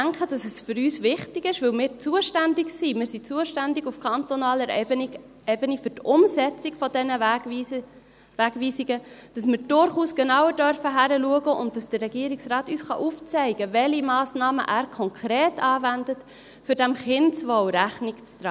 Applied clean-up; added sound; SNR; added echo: none; none; none; none.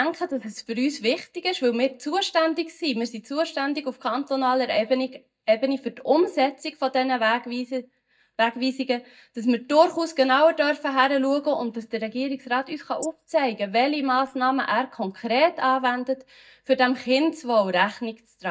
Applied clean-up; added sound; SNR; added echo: neural mask model DeepFilterNet 3.